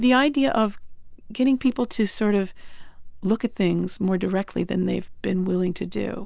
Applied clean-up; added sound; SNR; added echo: none; none; none; none.